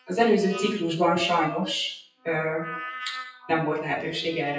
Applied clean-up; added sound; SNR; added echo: classical method WPE with log-MMSE.